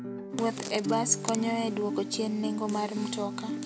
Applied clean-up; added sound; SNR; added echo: none; Guitar; 6 dB; none.